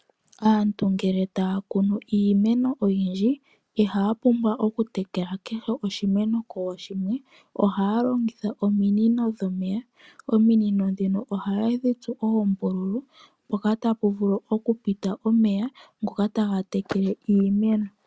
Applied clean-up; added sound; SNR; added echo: none; none; none; none.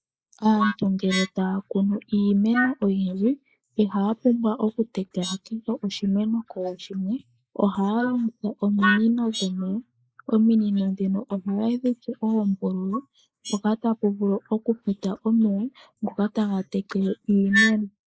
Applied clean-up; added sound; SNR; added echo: neural mask model Resemble Enhance denoiser.